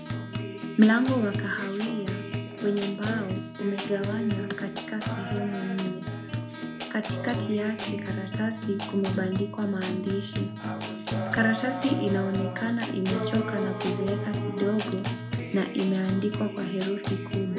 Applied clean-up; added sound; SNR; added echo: none; Acoustic guitar; 3 dB; reverberation time 0.4 s.